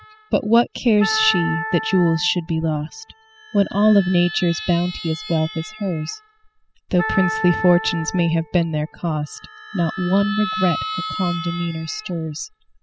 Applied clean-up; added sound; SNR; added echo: classical method spectral subtraction.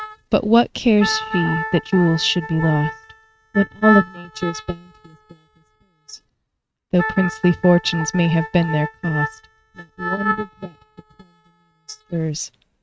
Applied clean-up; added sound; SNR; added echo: neural mask model RNNoise.